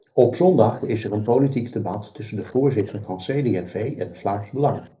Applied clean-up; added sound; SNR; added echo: neural separator model SepFormer DNS4.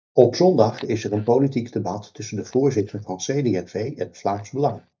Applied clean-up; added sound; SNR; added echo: neural mask model DeepFilterNet 3.